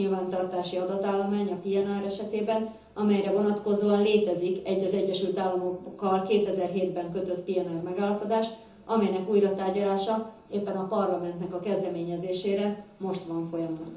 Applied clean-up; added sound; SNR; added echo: none; none; none; reverberation time 0.6 s.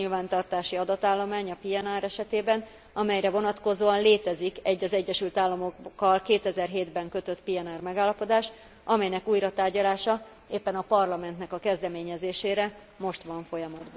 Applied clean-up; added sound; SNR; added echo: none; none; none; none.